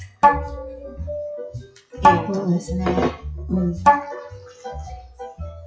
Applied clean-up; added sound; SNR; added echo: classical method WPE with log-MMSE.